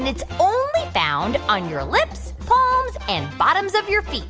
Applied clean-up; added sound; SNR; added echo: none; none; none; none.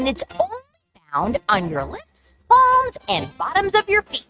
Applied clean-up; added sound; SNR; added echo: neural mask model RNNoise.